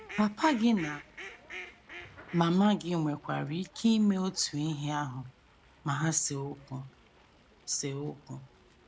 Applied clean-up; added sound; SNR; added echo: none; Fowl; 18 dB; none.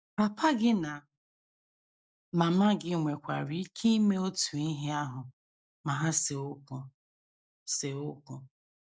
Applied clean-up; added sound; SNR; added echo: none; none; none; none.